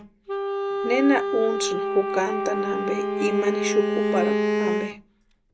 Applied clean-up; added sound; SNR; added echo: none; Wind instrument, woodwind instrument + Bowed string instrument; -1 dB; none.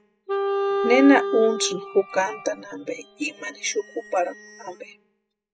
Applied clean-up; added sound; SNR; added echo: classical method spectral subtraction.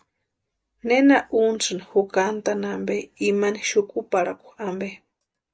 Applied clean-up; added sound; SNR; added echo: none; none; none; none.